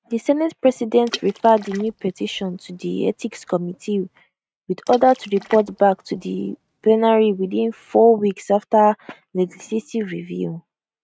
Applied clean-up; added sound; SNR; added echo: neural mask model RNNoise.